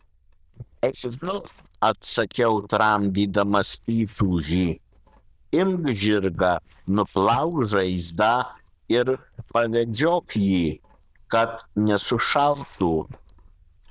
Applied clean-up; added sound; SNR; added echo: neural diffusion model UNIVERSE++.